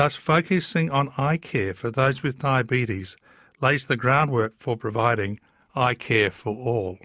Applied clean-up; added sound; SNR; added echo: neural mask model Resemble Enhance denoiser.